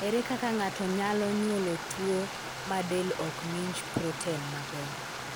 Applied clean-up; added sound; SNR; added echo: none; Stream; 6 dB; none.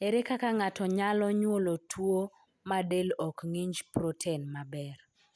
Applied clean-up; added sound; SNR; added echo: none; none; none; none.